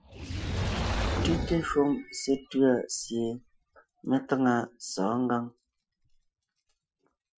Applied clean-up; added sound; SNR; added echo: classical method Wiener filter.